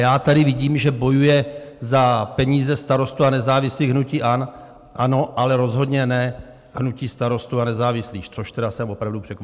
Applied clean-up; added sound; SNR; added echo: none; none; none; none.